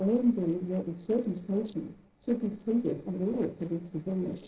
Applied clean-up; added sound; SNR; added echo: neural separator model SepFormer DNS4.